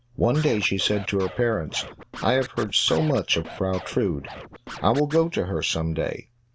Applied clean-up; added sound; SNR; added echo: none; Scratching (performance technique); 15 dB; none.